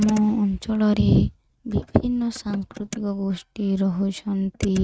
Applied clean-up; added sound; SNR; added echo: neural mask model RNNoise.